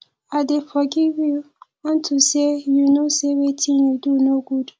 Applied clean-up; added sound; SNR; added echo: none; none; none; none.